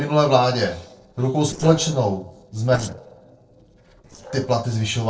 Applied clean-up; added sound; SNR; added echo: neural separator model SepFormer DNS4.